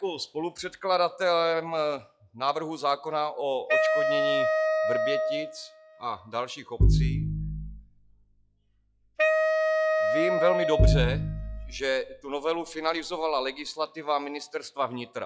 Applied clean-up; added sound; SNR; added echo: classical method log-MMSE.